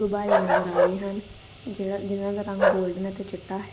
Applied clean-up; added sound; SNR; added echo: none; Bark; -2 dB; none.